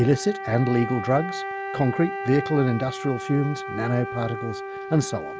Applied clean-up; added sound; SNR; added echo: none; Wind instrument, woodwind instrument; 8 dB; none.